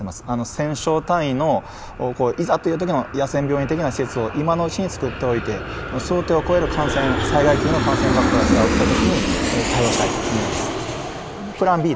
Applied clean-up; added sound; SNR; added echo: none; Aircraft; 2 dB; none.